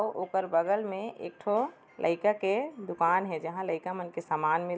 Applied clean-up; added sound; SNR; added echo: none; none; none; none.